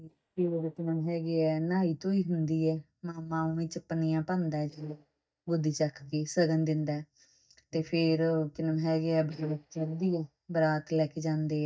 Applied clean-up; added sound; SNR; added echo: neural mask model DeepFilterNet 3.